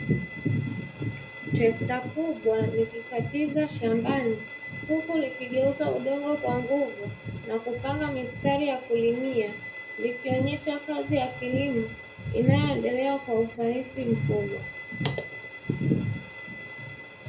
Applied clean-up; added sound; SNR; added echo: none; Bowed string instrument; 14 dB; reverberation time 0.3 s.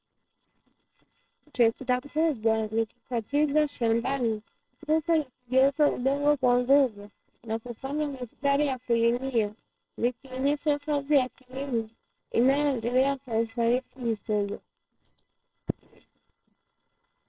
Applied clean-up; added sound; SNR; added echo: neural separator model SepFormer WHAMR!.